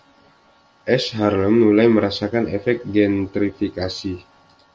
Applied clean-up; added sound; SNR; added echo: none; none; none; none.